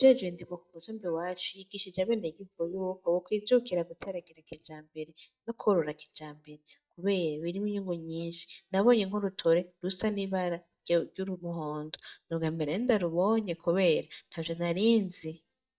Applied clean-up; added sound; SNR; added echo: neural mask model DeepFilterNet 3.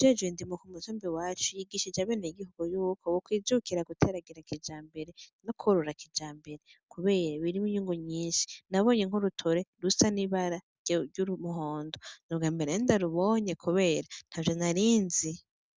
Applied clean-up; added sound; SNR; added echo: none; none; none; none.